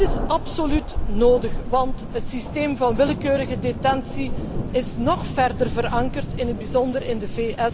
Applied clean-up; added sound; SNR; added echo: none; Thunder; 2 dB; none.